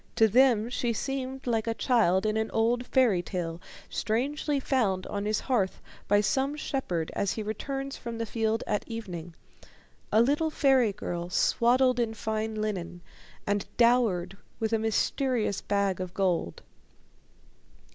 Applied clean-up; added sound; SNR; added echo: none; none; none; none.